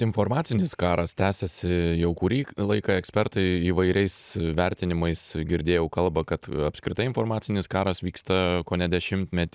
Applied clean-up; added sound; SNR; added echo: none; none; none; none.